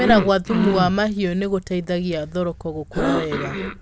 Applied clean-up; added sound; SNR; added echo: none; Cough; 5 dB; none.